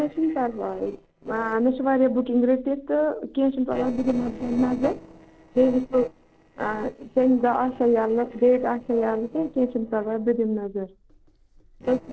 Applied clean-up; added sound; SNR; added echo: neural separator model SepFormer DNS4.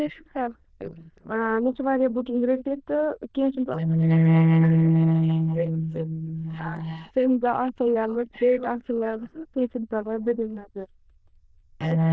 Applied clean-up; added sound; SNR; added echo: neural diffusion model UNIVERSE++.